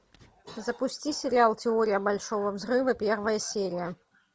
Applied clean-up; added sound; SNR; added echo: none; none; none; none.